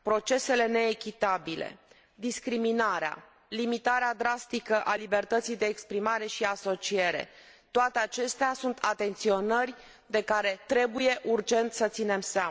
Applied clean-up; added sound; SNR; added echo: none; none; none; none.